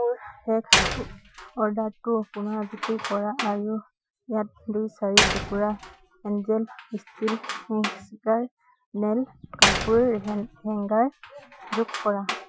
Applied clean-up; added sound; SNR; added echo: classical method Wiener filter.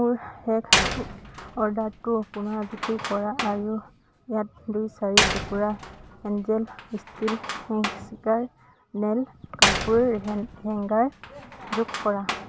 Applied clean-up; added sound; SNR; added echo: none; Slam; 3 dB; none.